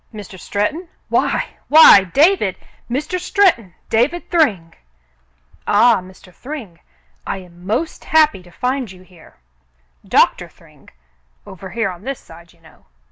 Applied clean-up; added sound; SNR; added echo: none; none; none; none.